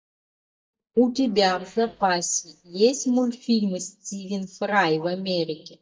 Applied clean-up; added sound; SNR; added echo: neural mask model DeepFilterNet 3.